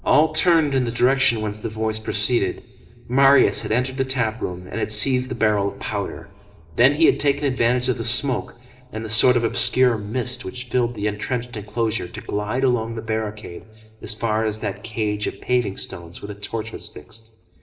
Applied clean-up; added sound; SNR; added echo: none; none; none; reverberation time 2.6 s.